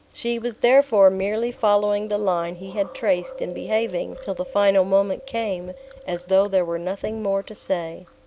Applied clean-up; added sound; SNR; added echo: none; Chewing, mastication; 18 dB; none.